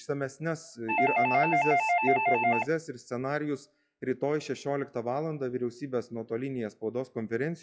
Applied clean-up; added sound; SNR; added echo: classical method log-MMSE.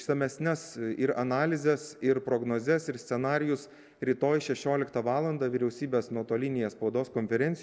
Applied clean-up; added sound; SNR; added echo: none; none; none; none.